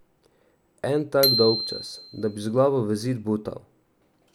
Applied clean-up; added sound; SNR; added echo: none; Bicycle bell; 5 dB; none.